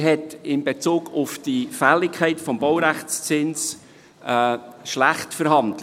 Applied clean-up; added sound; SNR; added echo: none; none; none; none.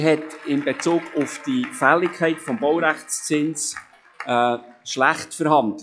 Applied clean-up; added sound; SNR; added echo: classical method log-MMSE.